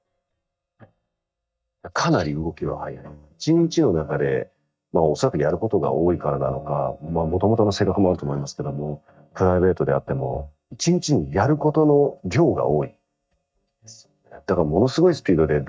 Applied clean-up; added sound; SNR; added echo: neural mask model DeepFilterNet 3.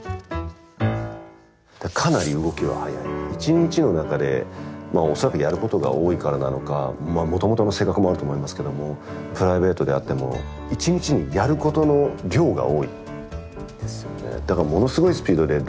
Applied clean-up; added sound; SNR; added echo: none; none; none; none.